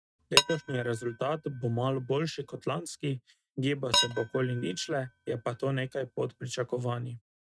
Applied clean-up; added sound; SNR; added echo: neural mask model RNNoise.